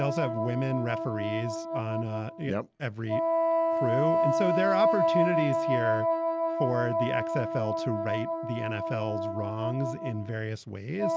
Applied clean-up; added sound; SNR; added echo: none; Wind instrument, woodwind instrument; -3 dB; none.